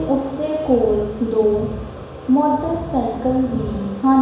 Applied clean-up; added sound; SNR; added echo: none; none; none; reverberation time 1.1 s.